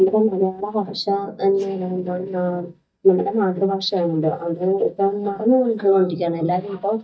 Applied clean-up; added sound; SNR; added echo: neural mask model DeepFilterNet 3.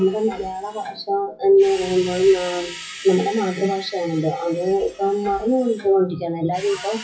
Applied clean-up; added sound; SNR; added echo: classical method WPE with log-MMSE.